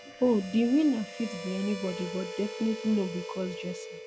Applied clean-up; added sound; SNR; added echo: none; Harmonica; 11 dB; none.